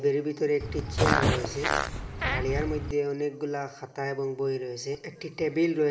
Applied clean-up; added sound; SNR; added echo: none; Fart; -2 dB; reverberation time 2.6 s.